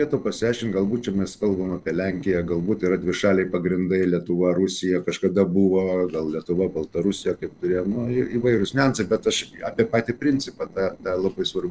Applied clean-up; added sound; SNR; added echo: neural separator model SepFormer DNS4.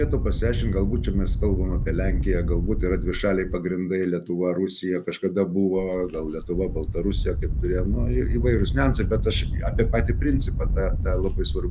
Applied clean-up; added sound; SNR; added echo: none; Wind; -1 dB; none.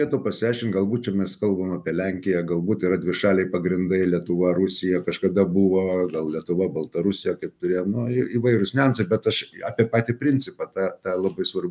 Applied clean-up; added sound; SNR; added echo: none; none; none; none.